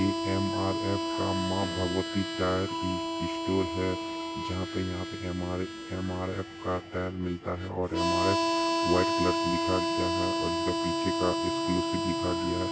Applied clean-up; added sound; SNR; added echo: none; Harmonica; -1 dB; none.